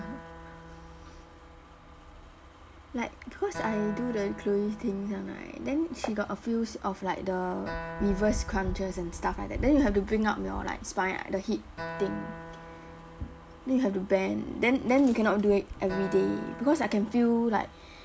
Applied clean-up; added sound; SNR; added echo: none; Acoustic guitar; 16 dB; none.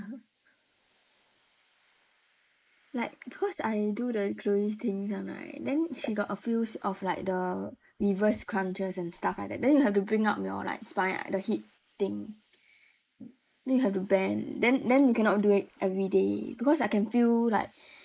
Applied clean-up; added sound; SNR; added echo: neural mask model Resemble Enhance denoiser.